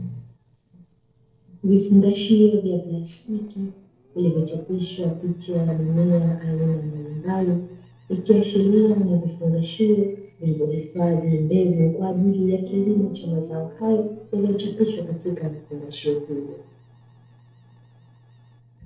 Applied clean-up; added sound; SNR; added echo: neural separator model SepFormer DNS4.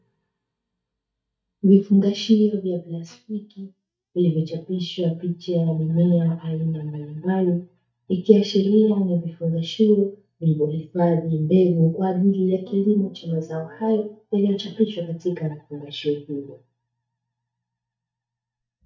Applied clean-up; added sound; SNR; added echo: neural mask model DeepFilterNet 3.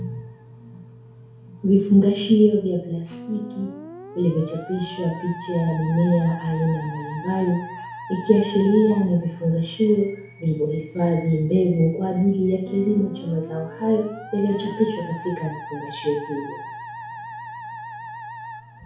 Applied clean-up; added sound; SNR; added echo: none; Musical instrument; 16 dB; reverberation time 0.6 s.